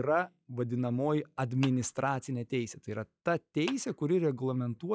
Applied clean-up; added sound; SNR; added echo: classical method log-MMSE.